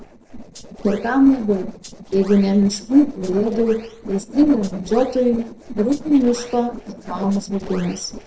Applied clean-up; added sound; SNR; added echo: neural separator model SepFormer DNS4.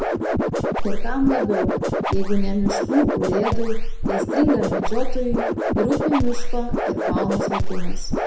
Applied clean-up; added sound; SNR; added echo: none; Scratching (performance technique); -4 dB; reverberation time 0.6 s.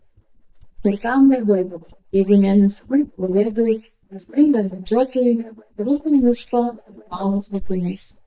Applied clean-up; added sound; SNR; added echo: neural mask model DeepFilterNet 3.